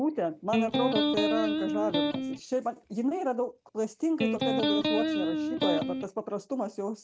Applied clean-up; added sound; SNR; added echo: none; Electric guitar; -4 dB; none.